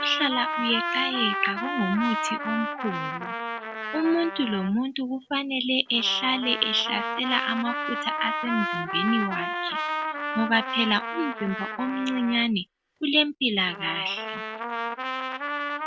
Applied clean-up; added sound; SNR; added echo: none; Trumpet; 4 dB; none.